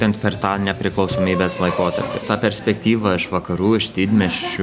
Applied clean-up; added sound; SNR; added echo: none; none; none; none.